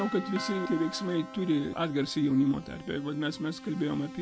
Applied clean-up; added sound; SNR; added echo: none; Doorbell + Keyboard (musical); 13 dB; none.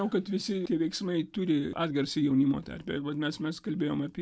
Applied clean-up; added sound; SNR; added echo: none; none; none; none.